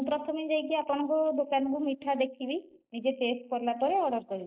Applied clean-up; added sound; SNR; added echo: neural mask model Resemble Enhance denoiser.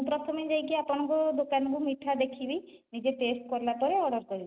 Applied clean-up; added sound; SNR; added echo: none; none; none; none.